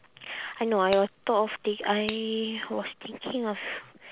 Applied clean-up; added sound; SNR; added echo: none; Finger snapping; 16 dB; none.